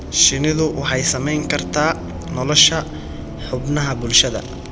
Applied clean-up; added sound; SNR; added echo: none; Bus; 9 dB; none.